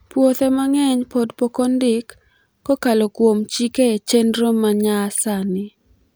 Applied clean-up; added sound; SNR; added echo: none; none; none; none.